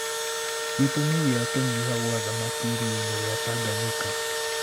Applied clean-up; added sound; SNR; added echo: none; Engine / Drill; 0 dB; none.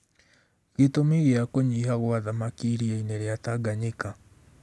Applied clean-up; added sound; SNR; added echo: none; none; none; none.